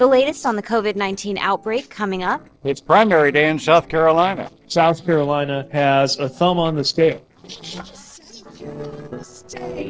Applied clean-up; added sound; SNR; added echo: neural separator model SepFormer DNS4.